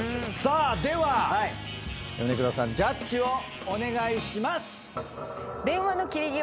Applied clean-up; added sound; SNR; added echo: none; none; none; none.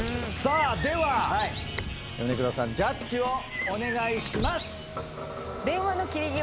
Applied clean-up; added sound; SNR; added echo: none; Bird + Motor vehicle (road); 7 dB; none.